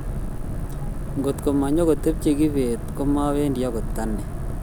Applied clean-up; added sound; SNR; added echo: none; Boat, Water vehicle; 3 dB; none.